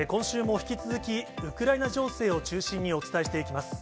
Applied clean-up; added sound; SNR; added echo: none; none; none; none.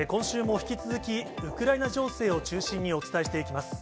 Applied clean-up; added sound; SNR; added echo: none; Glass; 16 dB; none.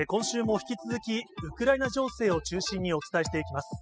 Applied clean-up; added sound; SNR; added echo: classical method spectral subtraction.